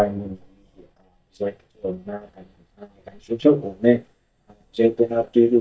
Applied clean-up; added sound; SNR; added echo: neural mask model DeepFilterNet 3.